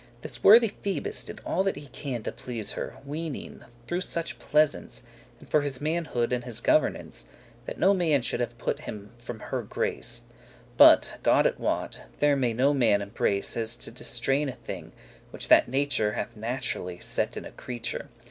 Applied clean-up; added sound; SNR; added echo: none; none; none; none.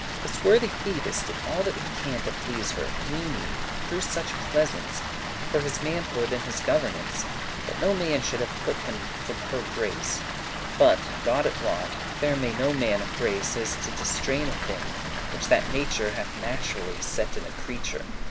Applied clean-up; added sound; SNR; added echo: none; Water; 3 dB; none.